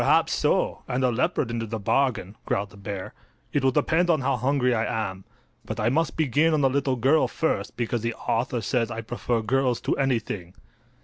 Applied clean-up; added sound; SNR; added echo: none; none; none; none.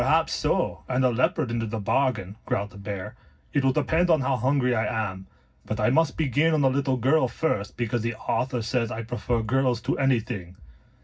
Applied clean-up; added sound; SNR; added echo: none; none; none; reverberation time 0.4 s.